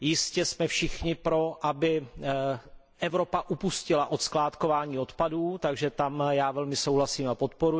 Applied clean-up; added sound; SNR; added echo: none; none; none; none.